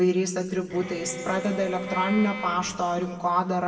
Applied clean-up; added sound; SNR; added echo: none; Bowed string instrument; 11 dB; reverberation time 2.0 s.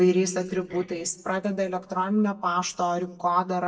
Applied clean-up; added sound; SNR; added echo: neural mask model DeepFilterNet 3.